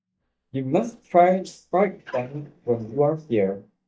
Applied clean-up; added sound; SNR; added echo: neural mask model DeepFilterNet 3.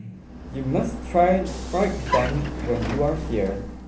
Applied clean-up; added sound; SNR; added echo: none; Vehicle; 6 dB; reverberation time 0.3 s.